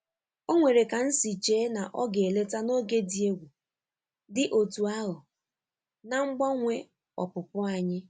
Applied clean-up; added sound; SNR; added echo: none; none; none; none.